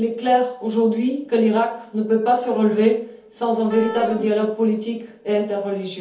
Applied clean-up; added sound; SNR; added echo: none; Wind instrument, woodwind instrument; 15 dB; reverberation time 0.6 s.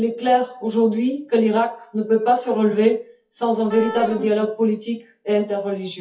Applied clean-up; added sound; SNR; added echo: classical method WPE with log-MMSE.